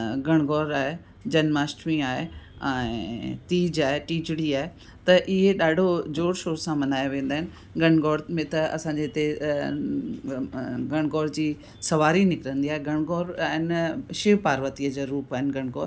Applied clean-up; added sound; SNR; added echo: none; none; none; none.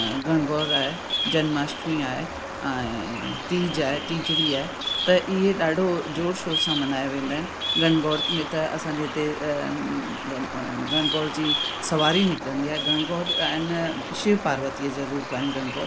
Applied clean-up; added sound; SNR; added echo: none; Bird vocalization, bird call, bird song; 4 dB; none.